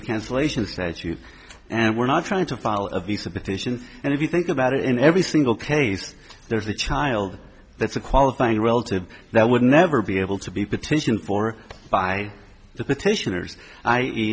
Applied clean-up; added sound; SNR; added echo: none; none; none; none.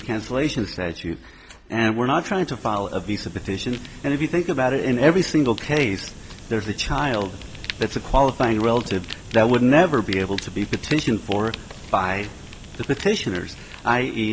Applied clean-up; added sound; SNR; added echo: none; Fire; 16 dB; none.